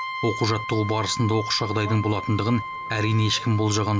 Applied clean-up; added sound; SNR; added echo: none; Brass instrument; 9 dB; none.